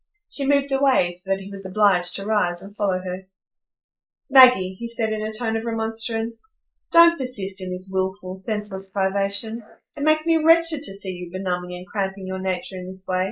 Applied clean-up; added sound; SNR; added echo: neural mask model Resemble Enhance denoiser.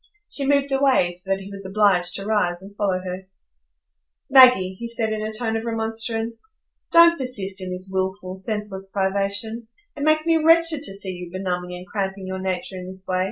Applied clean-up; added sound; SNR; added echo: none; none; none; none.